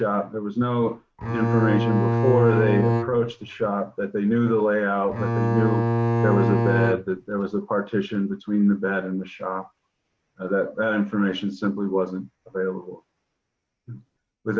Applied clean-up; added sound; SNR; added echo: neural mask model RNNoise.